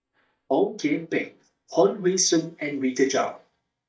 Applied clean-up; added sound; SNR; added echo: neural mask model DeepFilterNet 3.